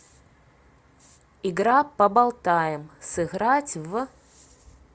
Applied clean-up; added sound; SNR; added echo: none; none; none; none.